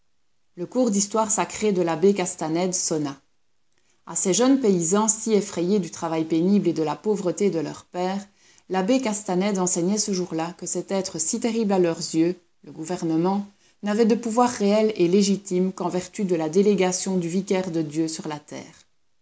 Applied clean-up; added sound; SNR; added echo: none; none; none; none.